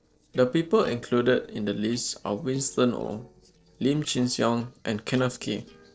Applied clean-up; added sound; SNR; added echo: neural separator model SepFormer DNS4.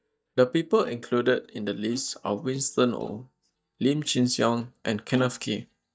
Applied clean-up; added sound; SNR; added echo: neural mask model DeepFilterNet 3.